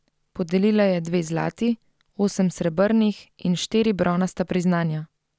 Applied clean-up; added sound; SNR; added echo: none; none; none; none.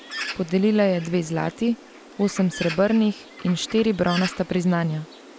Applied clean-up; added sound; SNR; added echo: none; Bird; 14 dB; none.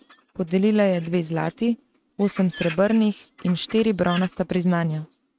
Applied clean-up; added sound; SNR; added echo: neural mask model RNNoise.